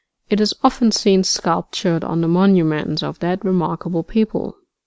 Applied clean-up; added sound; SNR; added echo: none; none; none; none.